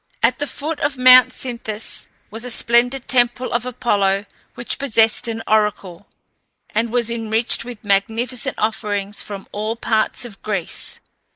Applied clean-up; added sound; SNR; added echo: neural mask model Resemble Enhance denoiser.